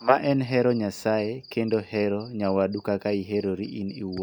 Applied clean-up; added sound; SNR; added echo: none; none; none; none.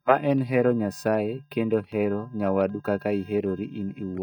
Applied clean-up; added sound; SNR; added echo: neural mask model DeepFilterNet 3.